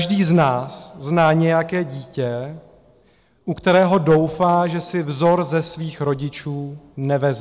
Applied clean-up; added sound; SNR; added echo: none; none; none; none.